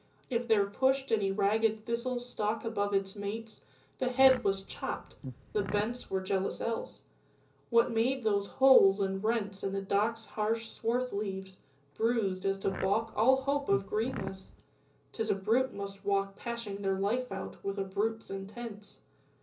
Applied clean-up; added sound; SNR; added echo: none; Fart; 12 dB; reverberation time 0.5 s.